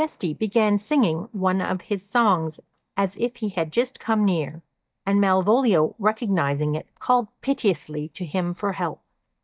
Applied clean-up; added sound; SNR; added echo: neural mask model DeepFilterNet 3.